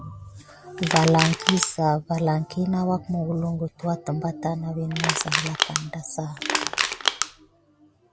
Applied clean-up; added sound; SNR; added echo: none; Crushing; 1 dB; none.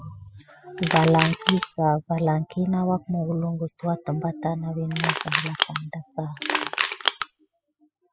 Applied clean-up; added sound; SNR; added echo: classical method spectral subtraction.